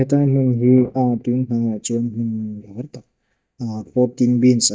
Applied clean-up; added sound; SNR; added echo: neural mask model DeepFilterNet 3.